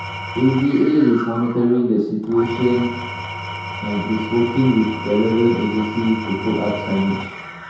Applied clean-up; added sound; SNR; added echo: none; Engine / Tools; 10 dB; reverberation time 0.8 s.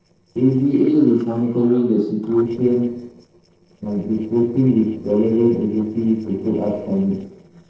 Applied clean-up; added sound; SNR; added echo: neural separator model SepFormer DNS4.